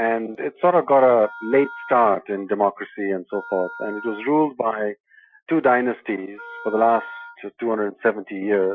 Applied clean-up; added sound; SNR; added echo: classical method Wiener filter.